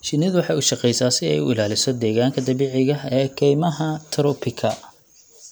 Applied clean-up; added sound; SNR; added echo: none; none; none; none.